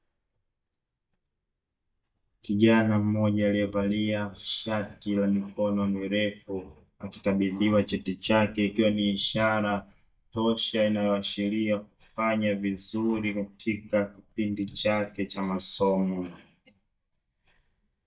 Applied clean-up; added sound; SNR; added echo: neural mask model DeepFilterNet 3.